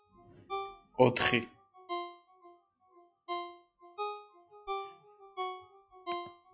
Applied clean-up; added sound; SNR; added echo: classical method log-MMSE.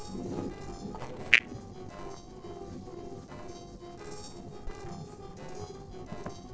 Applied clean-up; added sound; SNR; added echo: neural separator model SepFormer DNS4.